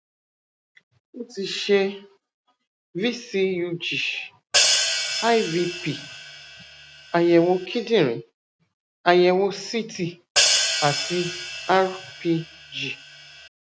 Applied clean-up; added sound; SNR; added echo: none; Hi-hat; 1 dB; none.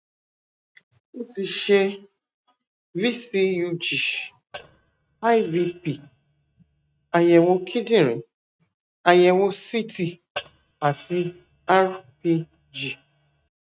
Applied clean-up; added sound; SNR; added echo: neural mask model RNNoise.